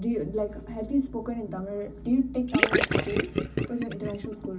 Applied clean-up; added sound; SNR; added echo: none; Gurgling / Liquid; -3 dB; reverberation time 0.4 s.